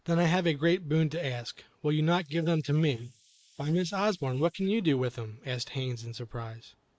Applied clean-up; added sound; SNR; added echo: neural mask model Resemble Enhance denoiser.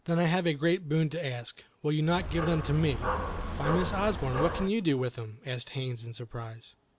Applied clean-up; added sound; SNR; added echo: none; Dog; 3 dB; none.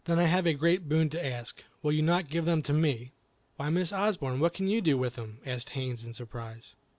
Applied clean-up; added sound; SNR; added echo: none; none; none; none.